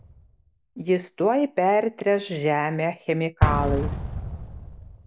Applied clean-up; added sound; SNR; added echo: none; Explosion; 5 dB; none.